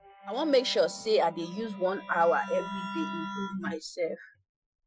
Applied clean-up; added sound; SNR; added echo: classical method Wiener filter.